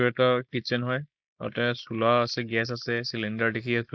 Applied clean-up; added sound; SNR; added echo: neural mask model Resemble Enhance denoiser.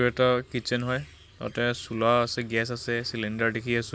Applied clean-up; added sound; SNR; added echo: none; none; none; none.